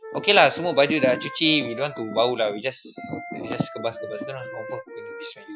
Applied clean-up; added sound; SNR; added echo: classical method Wiener filter.